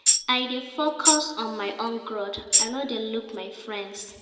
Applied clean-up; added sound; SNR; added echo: none; Tambourine; -4 dB; reverberation time 1.7 s.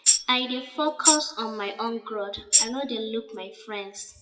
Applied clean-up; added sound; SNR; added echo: classical method WPE with log-MMSE.